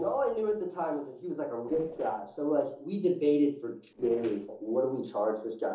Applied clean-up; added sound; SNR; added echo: neural separator model SepFormer DNS4.